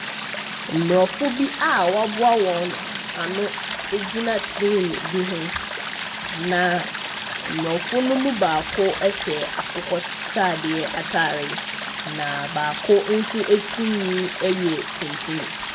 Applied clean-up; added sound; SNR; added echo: none; Stream; 5 dB; reverberation time 0.3 s.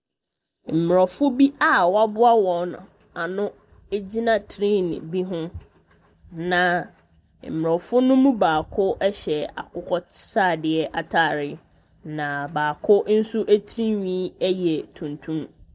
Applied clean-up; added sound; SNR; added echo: none; none; none; none.